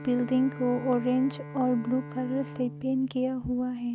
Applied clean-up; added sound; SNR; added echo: none; Bowed string instrument; 13 dB; none.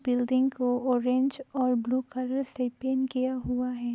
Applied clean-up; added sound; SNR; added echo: none; none; none; none.